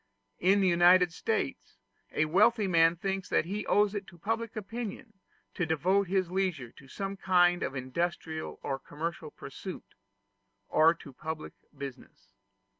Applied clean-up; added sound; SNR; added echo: none; none; none; none.